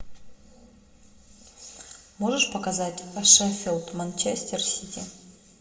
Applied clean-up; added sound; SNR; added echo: none; none; none; reverberation time 0.9 s.